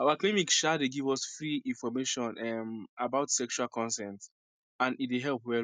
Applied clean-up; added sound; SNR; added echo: none; none; none; none.